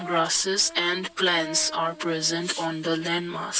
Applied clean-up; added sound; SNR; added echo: none; Brass instrument; 16 dB; none.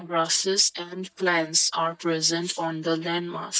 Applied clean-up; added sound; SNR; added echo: neural mask model DeepFilterNet 3.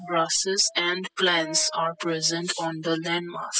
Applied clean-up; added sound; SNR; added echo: classical method spectral subtraction.